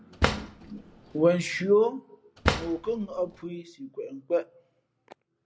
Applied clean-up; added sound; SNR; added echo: none; Drawer open or close; 2 dB; none.